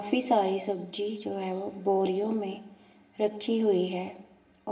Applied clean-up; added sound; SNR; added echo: none; none; none; reverberation time 0.8 s.